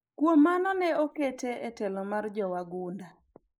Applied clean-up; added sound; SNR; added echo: neural mask model Resemble Enhance denoiser.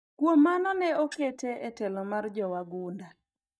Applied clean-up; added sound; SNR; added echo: neural mask model DeepFilterNet 3.